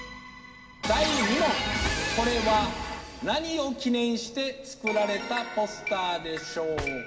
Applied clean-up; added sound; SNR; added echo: none; Drawer open or close; 18 dB; reverberation time 2.6 s.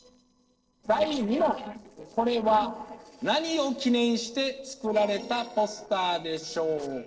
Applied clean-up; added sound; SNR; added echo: neural separator model SepFormer DNS4.